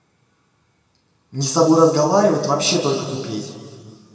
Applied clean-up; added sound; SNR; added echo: none; none; none; reverberation time 2.5 s.